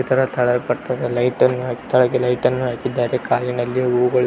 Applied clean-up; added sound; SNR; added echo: none; none; none; none.